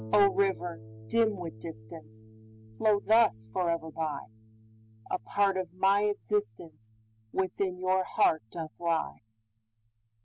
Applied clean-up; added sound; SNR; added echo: none; Harp; 20 dB; none.